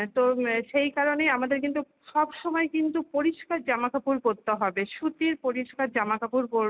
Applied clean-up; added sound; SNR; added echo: none; none; none; none.